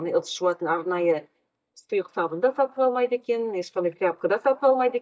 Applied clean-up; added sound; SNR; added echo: neural mask model DeepFilterNet 3.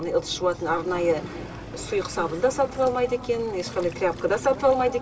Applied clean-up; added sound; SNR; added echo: none; Waves, surf; 14 dB; reverberation time 2.6 s.